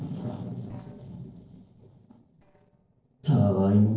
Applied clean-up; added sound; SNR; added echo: neural separator model SepFormer DNS4.